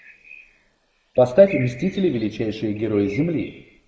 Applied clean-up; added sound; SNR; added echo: neural mask model Resemble Enhance denoiser.